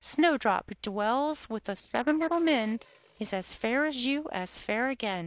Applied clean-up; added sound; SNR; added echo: neural separator model SepFormer DNS4.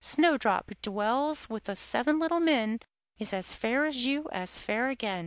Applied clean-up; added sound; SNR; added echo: none; none; none; none.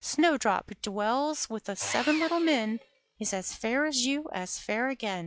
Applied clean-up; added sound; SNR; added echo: classical method log-MMSE.